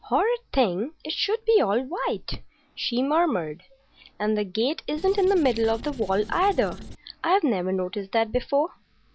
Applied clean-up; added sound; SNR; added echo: none; Writing; 13 dB; none.